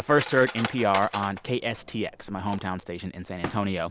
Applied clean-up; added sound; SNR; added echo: none; Cutlery, silverware; 12 dB; none.